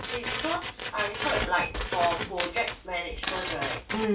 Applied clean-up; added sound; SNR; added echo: none; Tools; 3 dB; reverberation time 0.1 s.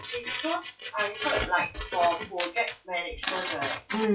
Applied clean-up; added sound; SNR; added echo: classical method WPE with log-MMSE.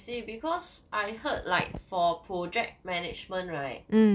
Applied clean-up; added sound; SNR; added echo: none; none; none; none.